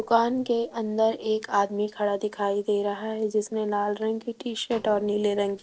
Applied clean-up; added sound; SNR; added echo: neural separator model SepFormer DNS4.